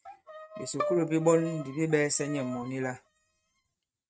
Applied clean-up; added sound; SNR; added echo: neural mask model RNNoise.